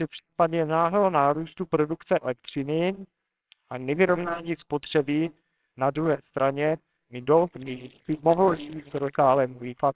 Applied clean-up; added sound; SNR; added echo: neural separator model SepFormer WHAMR!.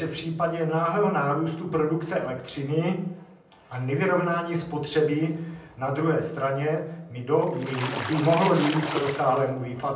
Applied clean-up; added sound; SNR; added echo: none; Splash, splatter; 8 dB; reverberation time 0.6 s.